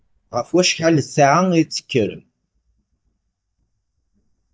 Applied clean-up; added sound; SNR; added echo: neural mask model DeepFilterNet 3.